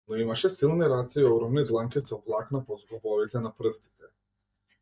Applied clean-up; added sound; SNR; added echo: neural mask model DeepFilterNet 3.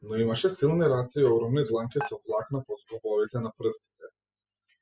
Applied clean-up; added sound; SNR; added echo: classical method spectral subtraction.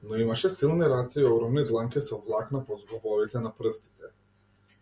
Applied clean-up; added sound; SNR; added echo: none; none; none; none.